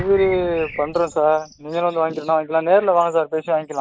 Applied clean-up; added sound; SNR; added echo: none; Bird + Explosion; 19 dB; none.